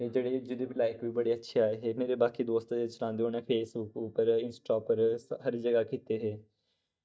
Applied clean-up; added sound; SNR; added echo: neural mask model DeepFilterNet 3.